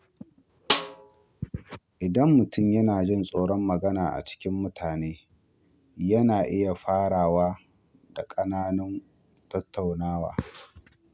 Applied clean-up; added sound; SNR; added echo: none; Snare drum; 4 dB; none.